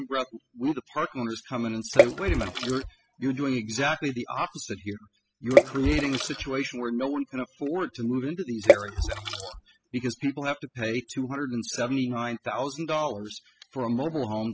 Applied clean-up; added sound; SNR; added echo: classical method spectral subtraction.